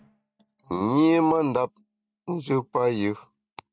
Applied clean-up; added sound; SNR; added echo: neural mask model RNNoise.